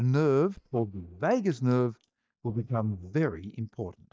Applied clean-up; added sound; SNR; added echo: neural mask model DeepFilterNet 3.